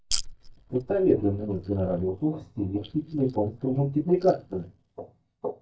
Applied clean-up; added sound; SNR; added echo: neural mask model DeepFilterNet 3.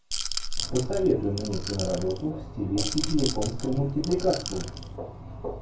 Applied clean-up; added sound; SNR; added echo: none; Rattle / Rattle (instrument); 4 dB; reverberation time 0.3 s.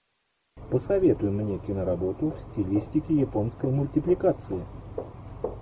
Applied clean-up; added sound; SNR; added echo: none; none; none; none.